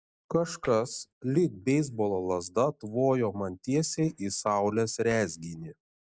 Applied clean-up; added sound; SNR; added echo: neural mask model Resemble Enhance denoiser.